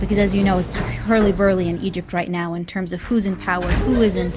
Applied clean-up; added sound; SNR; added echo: none; Sliding door; 6 dB; none.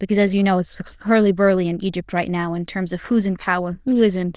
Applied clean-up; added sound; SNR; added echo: neural diffusion model UNIVERSE++.